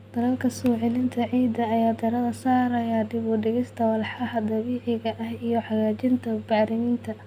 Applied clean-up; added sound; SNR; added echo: none; none; none; none.